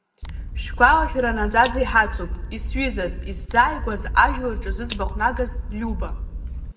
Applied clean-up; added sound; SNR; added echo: none; Scissors; 5 dB; reverberation time 1.1 s.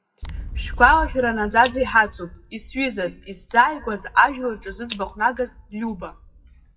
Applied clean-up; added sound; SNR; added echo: classical method WPE with log-MMSE.